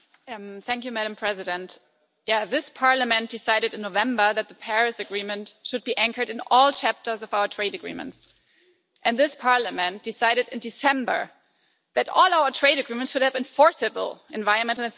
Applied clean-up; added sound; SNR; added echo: none; none; none; none.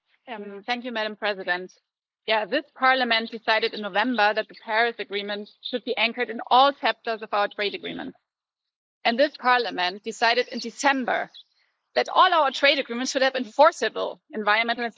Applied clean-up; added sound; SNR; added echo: neural mask model Resemble Enhance denoiser.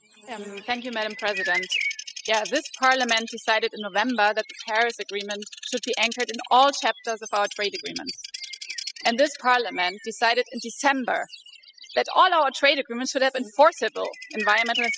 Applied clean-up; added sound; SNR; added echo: classical method spectral subtraction.